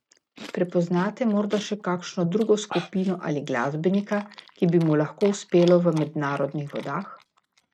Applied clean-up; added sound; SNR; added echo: neural mask model RNNoise.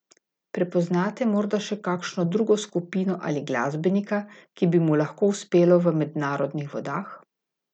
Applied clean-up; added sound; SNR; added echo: none; none; none; none.